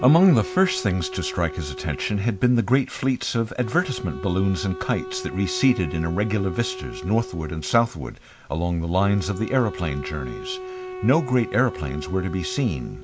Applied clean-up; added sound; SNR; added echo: none; Wind instrument, woodwind instrument; 12 dB; none.